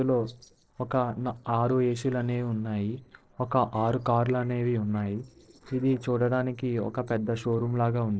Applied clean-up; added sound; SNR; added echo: neural separator model SepFormer DNS4.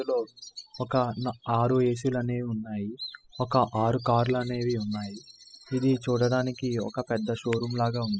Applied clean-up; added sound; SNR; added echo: classical method spectral subtraction.